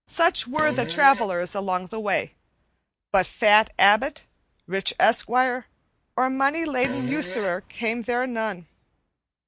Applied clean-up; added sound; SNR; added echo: none; Fart; 12 dB; none.